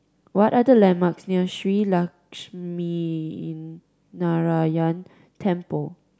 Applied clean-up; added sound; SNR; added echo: none; none; none; none.